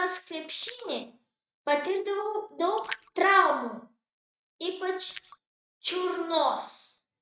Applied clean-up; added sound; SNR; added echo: neural mask model RNNoise.